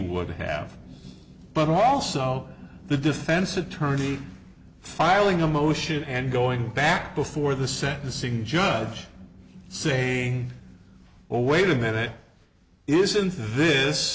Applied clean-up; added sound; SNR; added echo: none; none; none; none.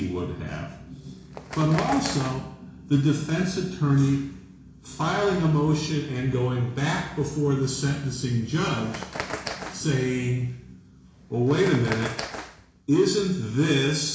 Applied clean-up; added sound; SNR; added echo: none; Bird; 12 dB; reverberation time 0.7 s.